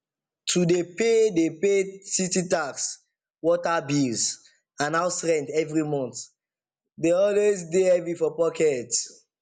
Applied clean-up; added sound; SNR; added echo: none; none; none; none.